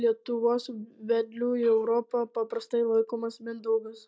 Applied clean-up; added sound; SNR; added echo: none; none; none; none.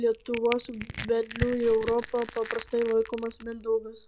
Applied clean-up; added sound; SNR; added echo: none; Crushing; 10 dB; none.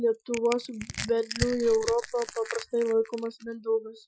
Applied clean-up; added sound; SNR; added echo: classical method Wiener filter.